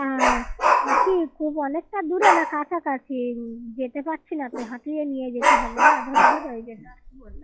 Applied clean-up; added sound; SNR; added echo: classical method log-MMSE.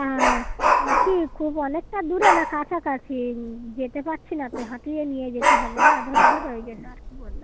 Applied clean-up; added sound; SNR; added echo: none; Dog; -4 dB; none.